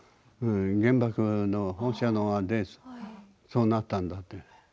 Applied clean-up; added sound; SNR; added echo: none; none; none; none.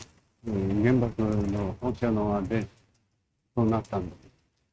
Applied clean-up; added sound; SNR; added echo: neural mask model RNNoise.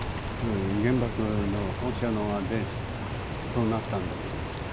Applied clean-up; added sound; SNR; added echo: none; Rain; 2 dB; none.